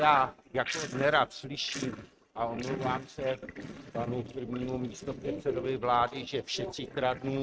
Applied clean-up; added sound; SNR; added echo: neural mask model RNNoise.